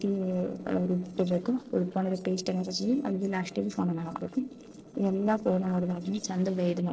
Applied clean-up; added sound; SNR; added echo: neural separator model SepFormer DNS4.